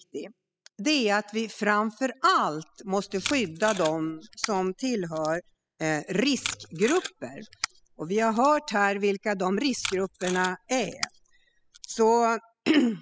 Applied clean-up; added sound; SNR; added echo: classical method spectral subtraction.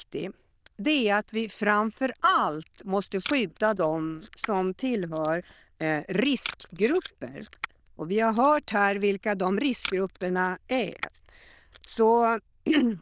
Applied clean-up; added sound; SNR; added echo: neural diffusion model UNIVERSE++.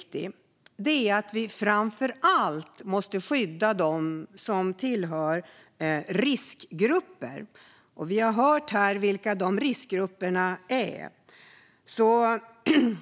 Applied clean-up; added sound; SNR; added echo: none; none; none; none.